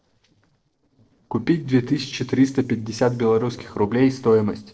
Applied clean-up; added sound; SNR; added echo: neural separator model SepFormer DNS4.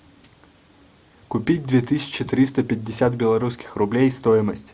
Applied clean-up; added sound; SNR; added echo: none; none; none; none.